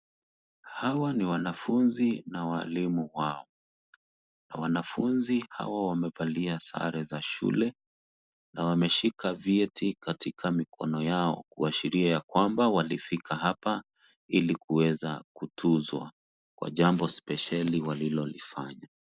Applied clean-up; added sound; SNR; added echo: none; none; none; none.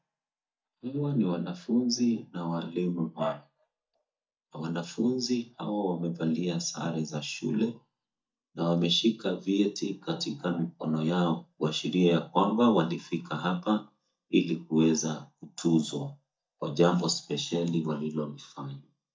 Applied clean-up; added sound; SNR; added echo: neural mask model DeepFilterNet 3.